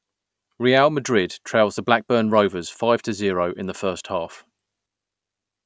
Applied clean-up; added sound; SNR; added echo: none; none; none; none.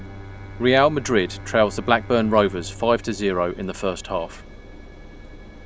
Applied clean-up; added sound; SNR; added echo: none; Bowed string instrument + Engine; 14 dB; none.